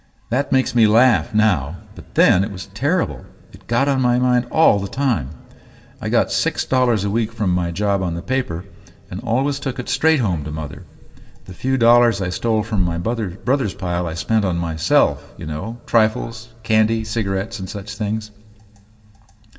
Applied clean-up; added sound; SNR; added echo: none; Meow; 19 dB; reverberation time 0.6 s.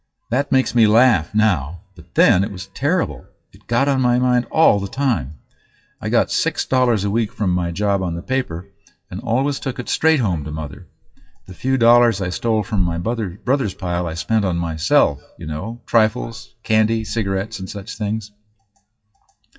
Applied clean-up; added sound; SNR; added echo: classical method WPE with log-MMSE.